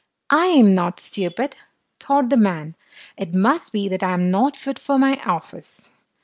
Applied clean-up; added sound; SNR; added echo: none; none; none; none.